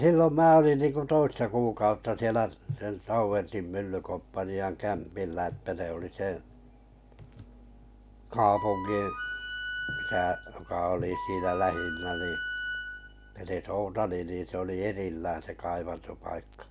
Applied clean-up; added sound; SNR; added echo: none; Wind instrument, woodwind instrument; 7 dB; none.